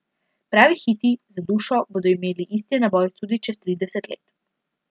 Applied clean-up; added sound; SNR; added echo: none; none; none; none.